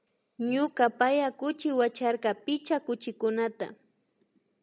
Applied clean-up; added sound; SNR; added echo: none; none; none; none.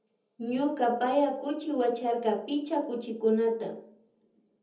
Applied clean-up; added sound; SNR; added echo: none; none; none; reverberation time 0.7 s.